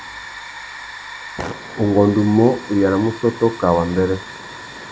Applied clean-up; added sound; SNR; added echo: none; Hiss / Fire; 14 dB; none.